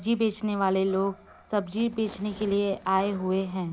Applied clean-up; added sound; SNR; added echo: none; none; none; none.